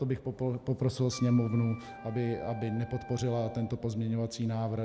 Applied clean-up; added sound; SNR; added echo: none; Wind instrument, woodwind instrument; 17 dB; none.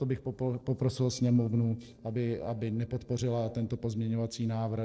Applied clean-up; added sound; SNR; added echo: neural separator model SepFormer DNS4.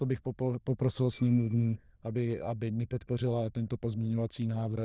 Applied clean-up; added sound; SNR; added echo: neural diffusion model UNIVERSE++.